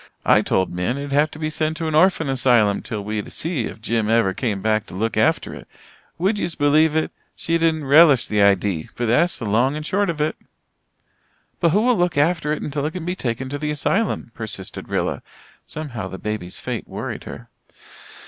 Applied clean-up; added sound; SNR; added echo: none; none; none; none.